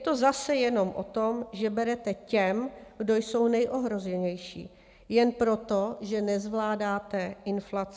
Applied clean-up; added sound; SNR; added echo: none; none; none; none.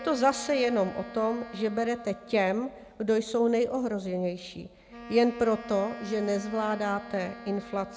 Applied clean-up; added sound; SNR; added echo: none; Wind instrument, woodwind instrument; 16 dB; none.